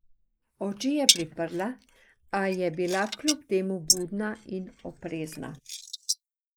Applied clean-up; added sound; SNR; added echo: neural mask model Resemble Enhance denoiser.